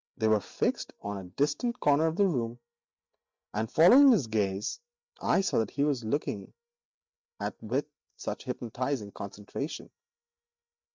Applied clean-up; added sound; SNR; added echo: neural mask model DeepFilterNet 3.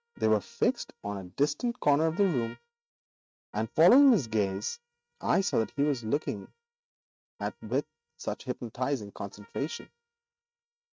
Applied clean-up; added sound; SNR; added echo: neural mask model RNNoise.